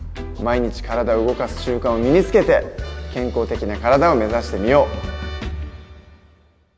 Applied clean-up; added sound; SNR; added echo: none; none; none; none.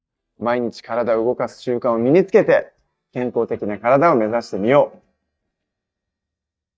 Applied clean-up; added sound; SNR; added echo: neural mask model DeepFilterNet 3.